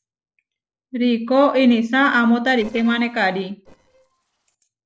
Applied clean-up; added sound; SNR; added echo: neural separator model SepFormer DNS4.